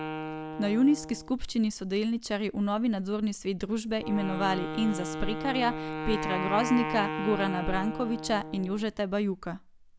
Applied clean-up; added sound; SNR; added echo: none; Wind instrument, woodwind instrument; 8 dB; none.